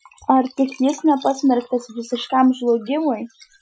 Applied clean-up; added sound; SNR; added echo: classical method Wiener filter.